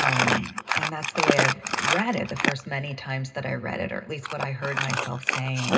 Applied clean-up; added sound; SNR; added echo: none; Crumpling, crinkling; -2 dB; reverberation time 0.2 s.